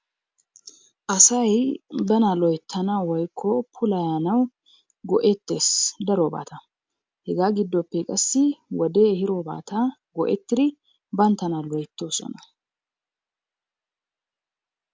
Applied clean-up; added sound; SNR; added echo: none; none; none; none.